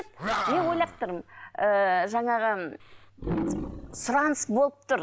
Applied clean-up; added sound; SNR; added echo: none; Animal; 8 dB; none.